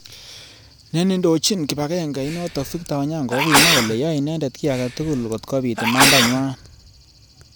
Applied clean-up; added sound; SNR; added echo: none; Sneeze; -1 dB; none.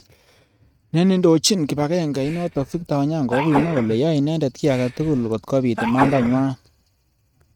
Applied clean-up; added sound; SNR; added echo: neural mask model RNNoise.